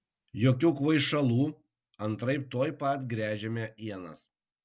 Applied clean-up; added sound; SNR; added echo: none; none; none; none.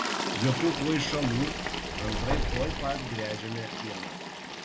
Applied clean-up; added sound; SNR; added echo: none; Subway, metro, underground + Toilet flush; 0 dB; none.